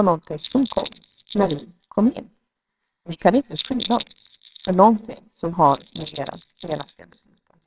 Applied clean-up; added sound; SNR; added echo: neural separator model SepFormer WHAMR!.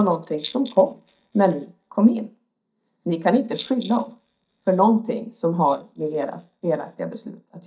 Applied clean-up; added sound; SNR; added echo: neural mask model DeepFilterNet 3.